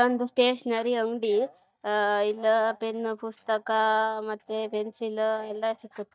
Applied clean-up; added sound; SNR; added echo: neural mask model DeepFilterNet 3.